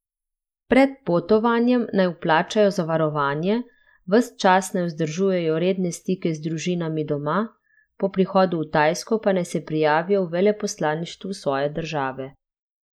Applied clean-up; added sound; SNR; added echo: neural mask model Resemble Enhance denoiser.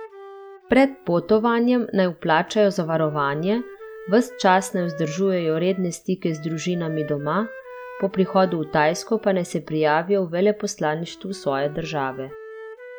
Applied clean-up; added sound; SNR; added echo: none; Wind instrument, woodwind instrument; 18 dB; none.